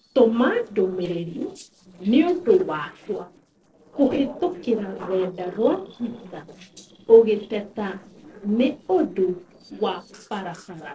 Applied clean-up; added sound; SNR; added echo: neural separator model SepFormer DNS4.